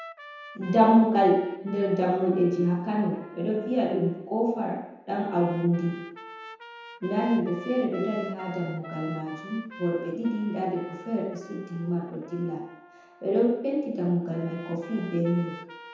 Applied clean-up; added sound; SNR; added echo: none; Trumpet; 19 dB; reverberation time 0.9 s.